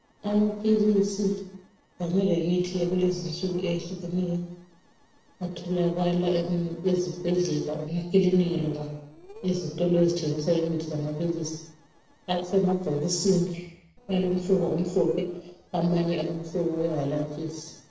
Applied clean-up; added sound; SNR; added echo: neural separator model SepFormer DNS4.